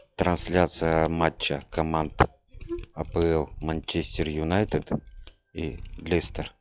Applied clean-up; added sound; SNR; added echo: classical method log-MMSE.